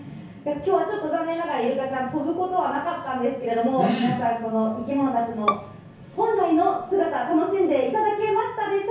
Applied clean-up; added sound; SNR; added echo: none; Bowed string instrument; 9 dB; reverberation time 0.6 s.